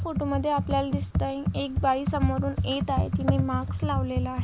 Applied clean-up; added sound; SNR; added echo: none; Computer keyboard; -1 dB; none.